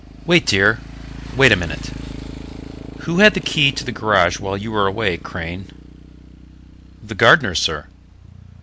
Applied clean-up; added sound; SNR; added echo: none; Motorcycle; 14 dB; none.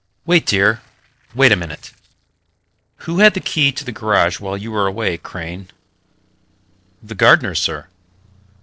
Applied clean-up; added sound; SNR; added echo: neural separator model SepFormer DNS4.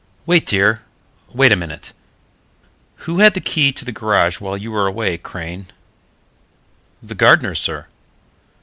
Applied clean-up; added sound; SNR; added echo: none; none; none; none.